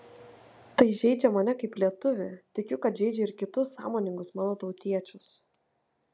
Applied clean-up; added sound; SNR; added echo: none; none; none; none.